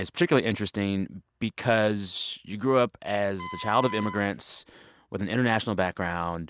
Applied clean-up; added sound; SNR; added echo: none; Wind instrument, woodwind instrument; 12 dB; none.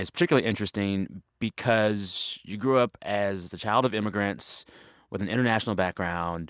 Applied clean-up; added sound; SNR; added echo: none; none; none; none.